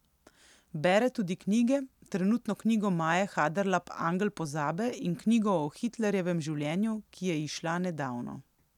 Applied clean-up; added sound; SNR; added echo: none; none; none; none.